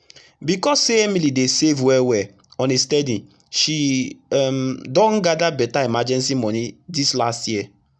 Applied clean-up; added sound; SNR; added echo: none; none; none; none.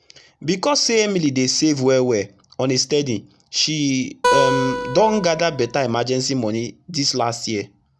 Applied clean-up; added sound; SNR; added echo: none; Acoustic guitar; 2 dB; none.